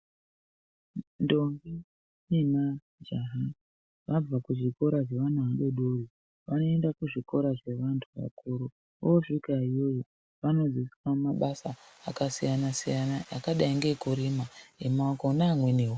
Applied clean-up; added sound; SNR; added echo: none; none; none; none.